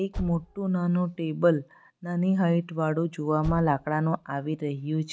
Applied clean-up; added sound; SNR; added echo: none; Car; 15 dB; none.